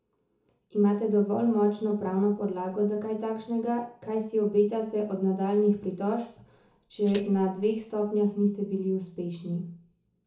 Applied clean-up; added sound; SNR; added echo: none; Tambourine; 6 dB; reverberation time 0.7 s.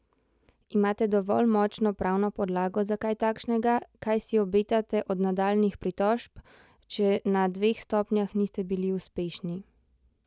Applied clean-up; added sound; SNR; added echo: none; none; none; none.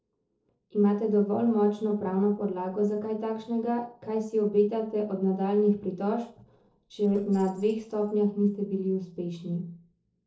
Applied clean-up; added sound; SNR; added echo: neural separator model SepFormer DNS4.